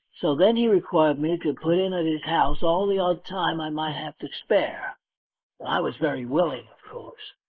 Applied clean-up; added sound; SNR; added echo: neural mask model Resemble Enhance denoiser.